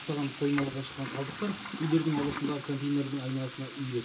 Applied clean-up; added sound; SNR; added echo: none; Toilet flush / Water tap, faucet; 8 dB; reverberation time 0.2 s.